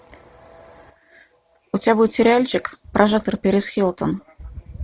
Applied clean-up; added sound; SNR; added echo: none; none; none; none.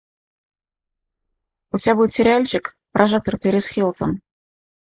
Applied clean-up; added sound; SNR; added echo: neural mask model Resemble Enhance denoiser.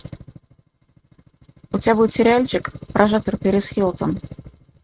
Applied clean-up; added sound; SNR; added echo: neural mask model RNNoise.